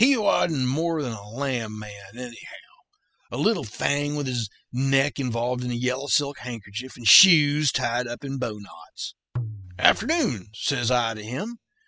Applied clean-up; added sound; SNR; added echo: classical method spectral subtraction.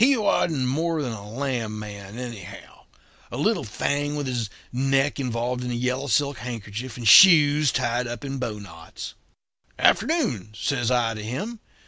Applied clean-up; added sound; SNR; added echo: none; none; none; none.